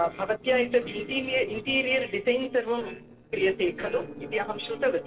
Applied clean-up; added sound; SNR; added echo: neural separator model SepFormer DNS4.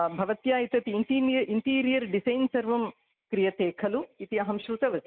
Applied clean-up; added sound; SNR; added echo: none; none; none; none.